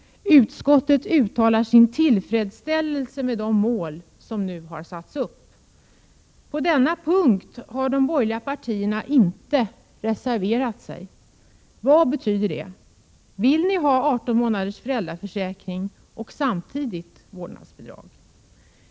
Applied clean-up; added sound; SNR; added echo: none; none; none; none.